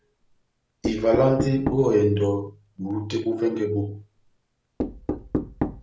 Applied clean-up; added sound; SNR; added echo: none; Knock; 8 dB; none.